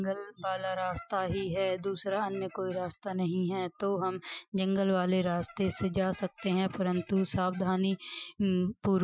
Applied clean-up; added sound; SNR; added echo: classical method Wiener filter.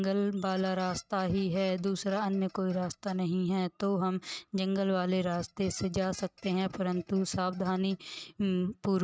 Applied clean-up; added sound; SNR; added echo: neural mask model RNNoise.